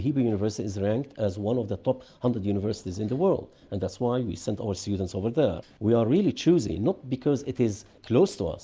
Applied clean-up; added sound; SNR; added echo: none; none; none; none.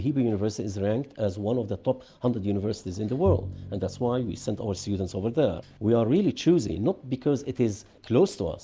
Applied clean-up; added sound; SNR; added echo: none; Bowed string instrument; 11 dB; none.